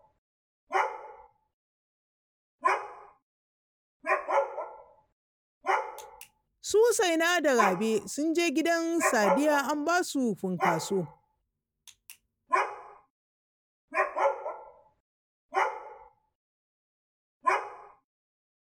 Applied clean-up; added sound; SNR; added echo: none; Dog; 2 dB; none.